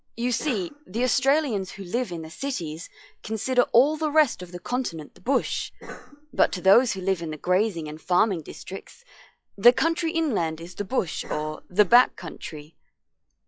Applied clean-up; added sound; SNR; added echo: classical method log-MMSE.